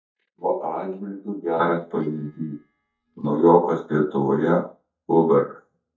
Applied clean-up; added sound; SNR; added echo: neural mask model DeepFilterNet 3.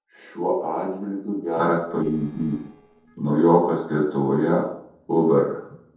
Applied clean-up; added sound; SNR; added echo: neural separator model SepFormer DNS4.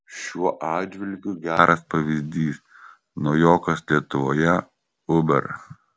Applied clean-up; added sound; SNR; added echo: none; none; none; none.